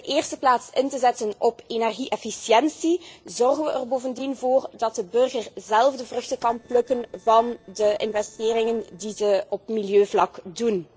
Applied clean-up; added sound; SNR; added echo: neural separator model SepFormer DNS4.